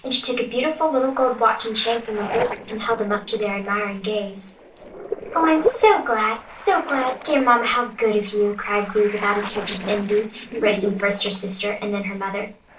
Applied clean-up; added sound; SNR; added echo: neural separator model SepFormer DNS4.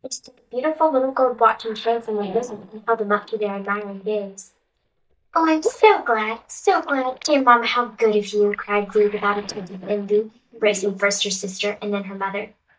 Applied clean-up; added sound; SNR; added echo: neural mask model DeepFilterNet 3.